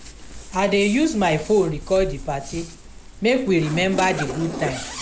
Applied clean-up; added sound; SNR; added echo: none; Zipper (clothing); 11 dB; none.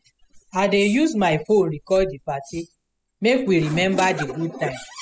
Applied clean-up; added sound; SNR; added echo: classical method spectral subtraction.